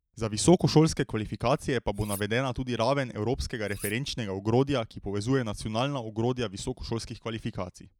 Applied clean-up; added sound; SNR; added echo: neural mask model Resemble Enhance denoiser.